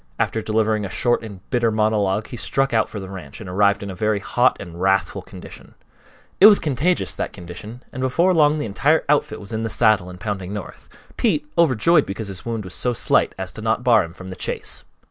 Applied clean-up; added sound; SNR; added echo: none; none; none; none.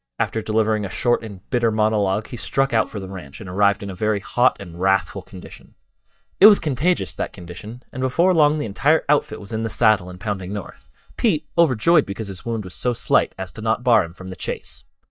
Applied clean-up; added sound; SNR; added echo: neural mask model DeepFilterNet 3.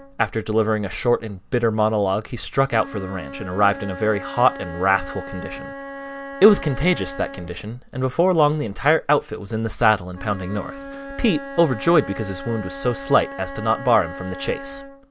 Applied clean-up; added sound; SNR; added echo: none; Wind instrument, woodwind instrument; 14 dB; none.